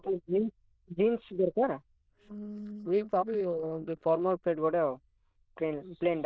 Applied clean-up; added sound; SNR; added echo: neural diffusion model UNIVERSE++.